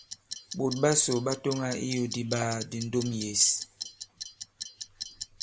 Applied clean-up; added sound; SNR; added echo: none; Clock; 11 dB; none.